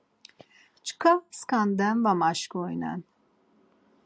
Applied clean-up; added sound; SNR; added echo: none; none; none; none.